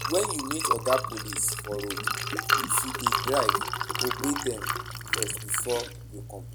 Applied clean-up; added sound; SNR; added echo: none; Liquid; -1 dB; none.